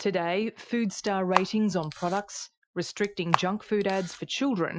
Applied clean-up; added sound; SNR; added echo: classical method Wiener filter.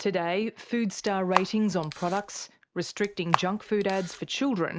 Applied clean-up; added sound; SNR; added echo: none; Camera; 5 dB; none.